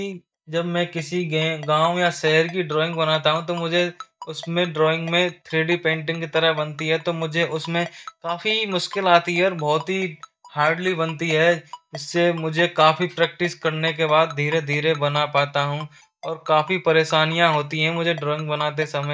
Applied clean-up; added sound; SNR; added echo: neural mask model DeepFilterNet 3.